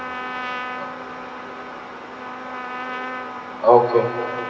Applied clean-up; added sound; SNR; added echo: none; Trumpet; 8 dB; reverberation time 2.7 s.